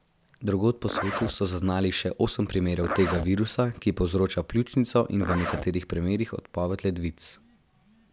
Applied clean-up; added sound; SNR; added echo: none; Zipper (clothing); 9 dB; none.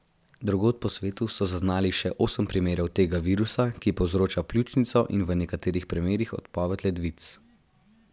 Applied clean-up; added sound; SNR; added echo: none; none; none; none.